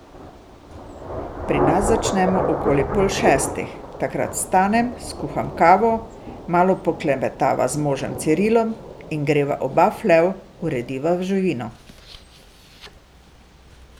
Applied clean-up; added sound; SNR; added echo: none; Thunder / Rain; 8 dB; none.